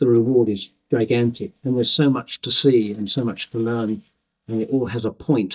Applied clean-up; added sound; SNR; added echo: neural mask model DeepFilterNet 3.